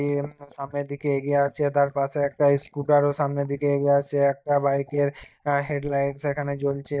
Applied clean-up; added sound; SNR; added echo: neural mask model DeepFilterNet 3.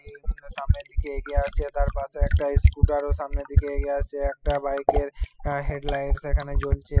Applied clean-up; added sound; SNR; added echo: classical method spectral subtraction.